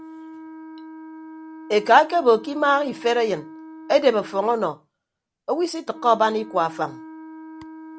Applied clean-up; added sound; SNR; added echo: none; Wind instrument, woodwind instrument; 17 dB; none.